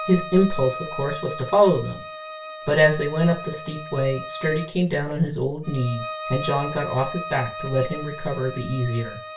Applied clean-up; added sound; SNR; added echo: none; Bowed string instrument; 11 dB; reverberation time 0.3 s.